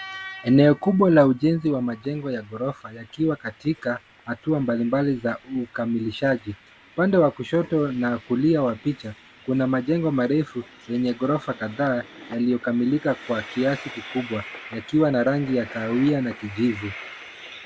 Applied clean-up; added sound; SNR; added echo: none; Train; 19 dB; none.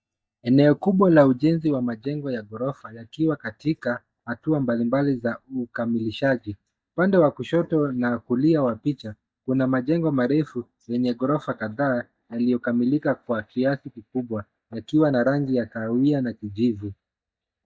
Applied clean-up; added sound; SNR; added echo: neural mask model DeepFilterNet 3.